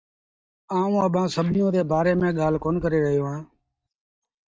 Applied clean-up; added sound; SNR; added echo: neural mask model DeepFilterNet 3.